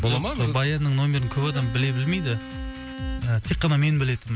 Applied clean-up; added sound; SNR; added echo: none; Bowed string instrument; 15 dB; none.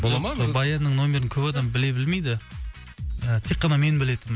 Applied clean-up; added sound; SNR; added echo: none; none; none; none.